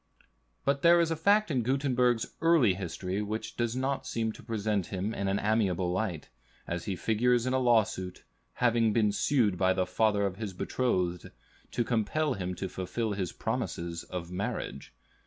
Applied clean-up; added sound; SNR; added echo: none; none; none; none.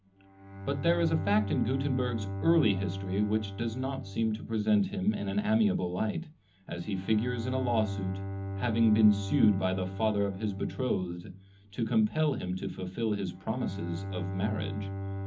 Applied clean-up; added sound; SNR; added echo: none; Bowed string instrument; 8 dB; reverberation time 0.4 s.